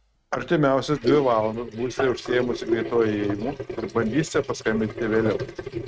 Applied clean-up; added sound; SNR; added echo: neural mask model RNNoise.